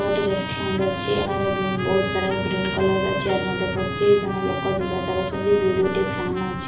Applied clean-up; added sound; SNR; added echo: none; Trumpet; 8 dB; reverberation time 0.6 s.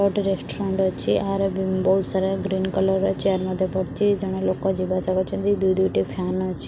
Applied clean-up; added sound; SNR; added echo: none; none; none; none.